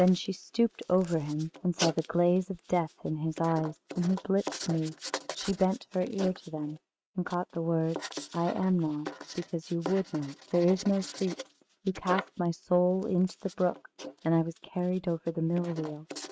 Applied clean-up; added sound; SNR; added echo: neural mask model RNNoise.